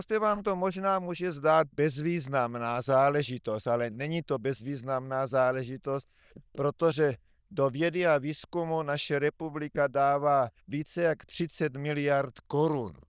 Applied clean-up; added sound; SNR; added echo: neural diffusion model UNIVERSE++.